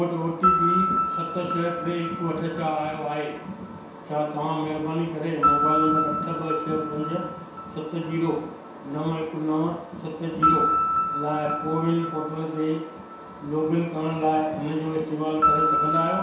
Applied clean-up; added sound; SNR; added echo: none; Piano; 1 dB; reverberation time 0.7 s.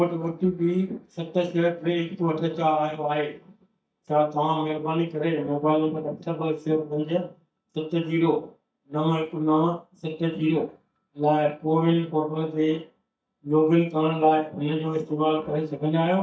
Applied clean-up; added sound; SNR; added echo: neural mask model DeepFilterNet 3.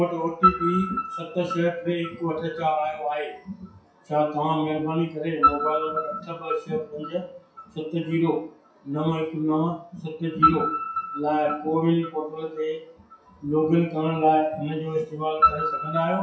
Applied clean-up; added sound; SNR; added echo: classical method WPE with log-MMSE.